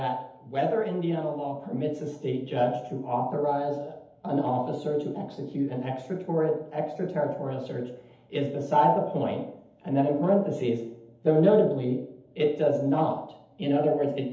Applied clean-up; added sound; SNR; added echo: none; none; none; reverberation time 0.8 s.